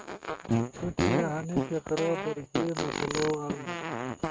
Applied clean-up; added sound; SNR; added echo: neural mask model RNNoise.